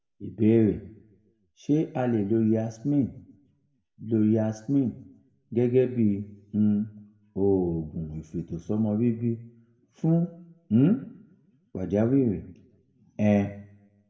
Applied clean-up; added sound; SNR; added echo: none; none; none; reverberation time 0.7 s.